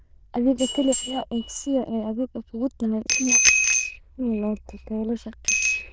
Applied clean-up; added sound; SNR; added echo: neural diffusion model UNIVERSE++.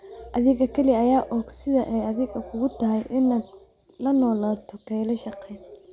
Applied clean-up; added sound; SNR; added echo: none; none; none; none.